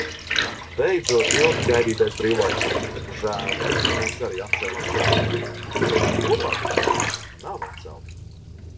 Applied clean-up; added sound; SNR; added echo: none; Bathtub (filling or washing); -2 dB; reverberation time 0.2 s.